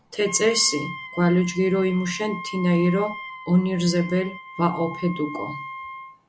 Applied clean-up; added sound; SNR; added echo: none; Wind instrument, woodwind instrument; 13 dB; none.